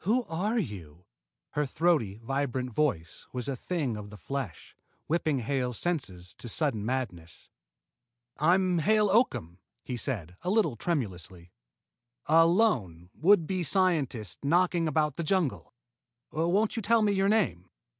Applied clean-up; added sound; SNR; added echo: none; none; none; none.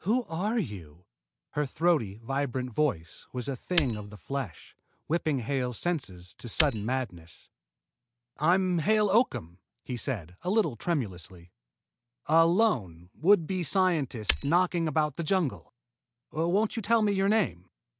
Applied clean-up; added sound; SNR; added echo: none; Shatter; 3 dB; none.